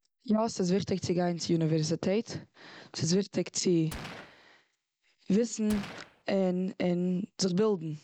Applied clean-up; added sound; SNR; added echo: none; Gunshot, gunfire; 16 dB; none.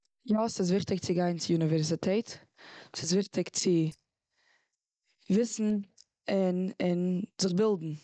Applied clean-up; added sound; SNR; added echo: neural mask model DeepFilterNet 3.